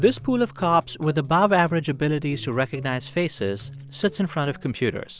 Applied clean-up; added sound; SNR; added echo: none; none; none; none.